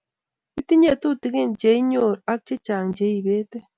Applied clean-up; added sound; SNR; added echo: none; none; none; none.